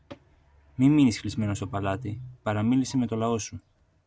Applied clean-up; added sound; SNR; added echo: none; none; none; none.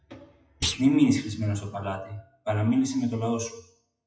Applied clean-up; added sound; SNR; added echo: classical method WPE with log-MMSE.